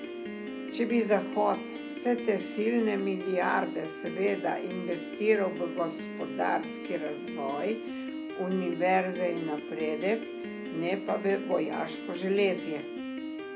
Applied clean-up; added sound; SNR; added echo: none; Piano; 7 dB; none.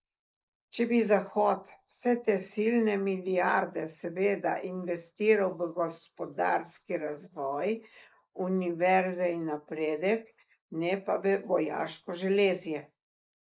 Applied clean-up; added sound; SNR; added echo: neural mask model Resemble Enhance denoiser.